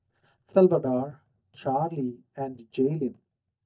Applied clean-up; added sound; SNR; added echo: neural mask model DeepFilterNet 3.